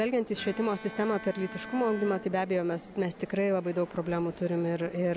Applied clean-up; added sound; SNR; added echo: none; Bowed string instrument; 15 dB; none.